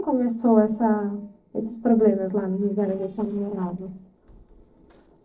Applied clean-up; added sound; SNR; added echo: neural separator model SepFormer DNS4.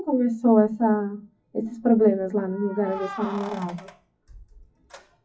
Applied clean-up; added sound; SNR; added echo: classical method WPE with log-MMSE.